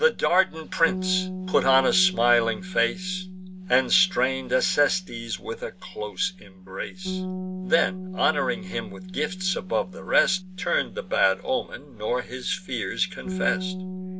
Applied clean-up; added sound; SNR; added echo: none; Bass guitar; 10 dB; none.